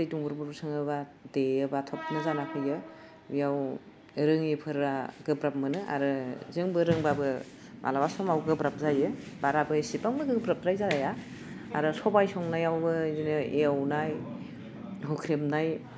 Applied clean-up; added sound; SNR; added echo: none; none; none; none.